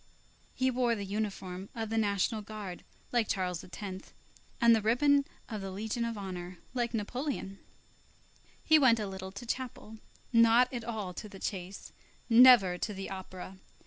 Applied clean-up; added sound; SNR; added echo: none; none; none; none.